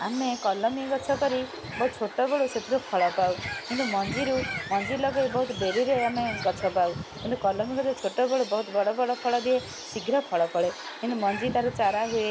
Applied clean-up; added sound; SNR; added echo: none; Bird; 12 dB; none.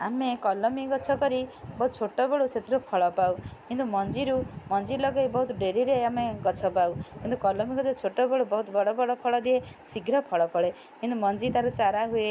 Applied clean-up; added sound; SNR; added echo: none; none; none; none.